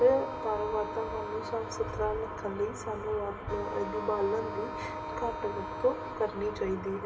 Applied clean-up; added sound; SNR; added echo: none; Wind instrument, woodwind instrument; 10 dB; reverberation time 2.8 s.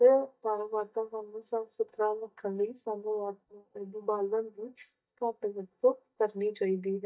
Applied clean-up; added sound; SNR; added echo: neural mask model DeepFilterNet 3.